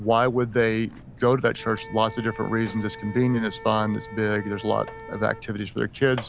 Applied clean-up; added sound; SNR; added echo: none; Wind instrument, woodwind instrument + Mechanisms; 16 dB; none.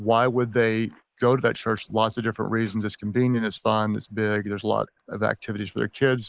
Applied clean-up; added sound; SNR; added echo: neural mask model Resemble Enhance denoiser.